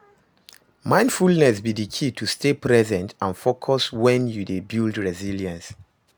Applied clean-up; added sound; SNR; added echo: none; none; none; none.